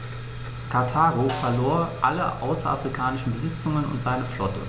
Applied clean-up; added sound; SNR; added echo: none; Snare drum; 17 dB; none.